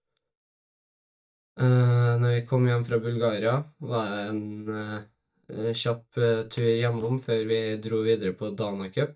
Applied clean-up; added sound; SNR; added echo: neural mask model DeepFilterNet 3.